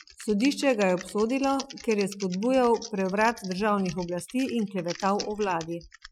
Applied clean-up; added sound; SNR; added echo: classical method Wiener filter.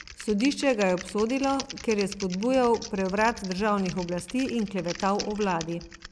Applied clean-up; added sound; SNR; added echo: none; Typing; 15 dB; none.